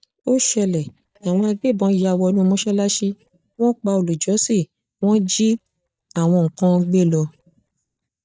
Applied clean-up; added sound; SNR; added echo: neural mask model DeepFilterNet 3.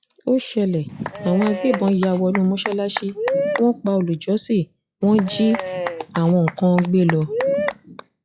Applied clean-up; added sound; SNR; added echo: classical method log-MMSE.